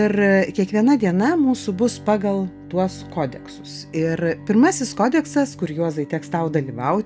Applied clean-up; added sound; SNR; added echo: none; Bowed string instrument; 17 dB; none.